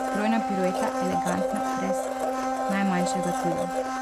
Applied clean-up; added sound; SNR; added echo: none; Domestic sounds, home sounds; -2 dB; none.